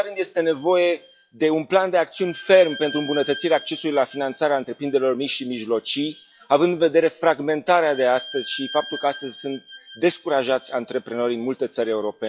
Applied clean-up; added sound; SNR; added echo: classical method log-MMSE.